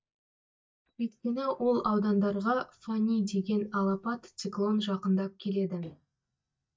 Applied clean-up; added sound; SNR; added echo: neural mask model DeepFilterNet 3.